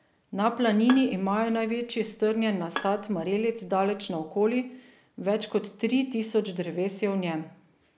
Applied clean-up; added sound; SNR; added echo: none; Bowed string instrument; 15 dB; none.